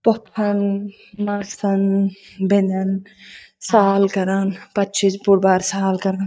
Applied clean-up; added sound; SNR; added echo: neural mask model DeepFilterNet 3.